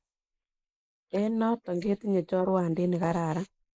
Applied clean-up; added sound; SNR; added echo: neural mask model Resemble Enhance denoiser.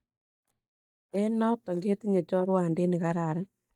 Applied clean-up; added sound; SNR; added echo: neural mask model DeepFilterNet 3.